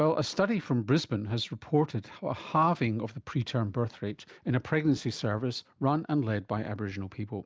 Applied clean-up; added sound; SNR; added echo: none; none; none; none.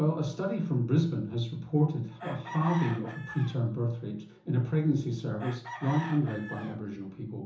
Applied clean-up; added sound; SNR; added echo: none; Chicken, rooster; 14 dB; reverberation time 0.7 s.